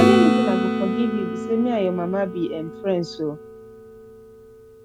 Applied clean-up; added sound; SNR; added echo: none; Acoustic guitar / Strum; -1 dB; none.